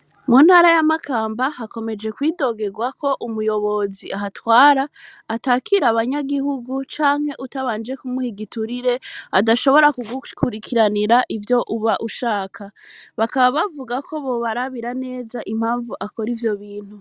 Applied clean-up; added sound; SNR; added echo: none; none; none; none.